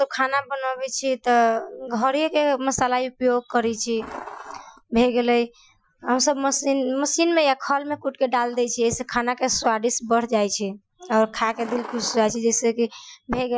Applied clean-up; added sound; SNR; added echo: classical method Wiener filter.